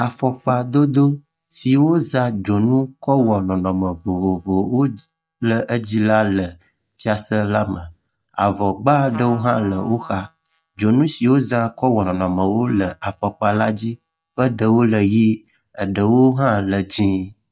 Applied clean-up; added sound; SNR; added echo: neural mask model DeepFilterNet 3.